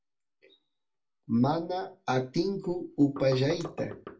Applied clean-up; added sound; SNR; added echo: none; Knock; 13 dB; reverberation time 0.2 s.